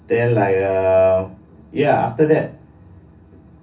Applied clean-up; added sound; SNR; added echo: none; none; none; reverberation time 0.3 s.